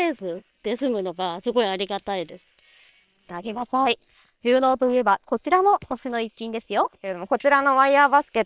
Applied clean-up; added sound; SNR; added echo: neural separator model SepFormer WHAM!.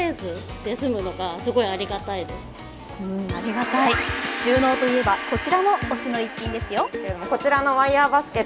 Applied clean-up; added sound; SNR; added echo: none; Gong; 11 dB; none.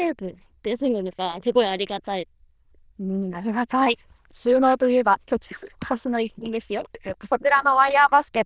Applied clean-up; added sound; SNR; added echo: neural diffusion model UNIVERSE++.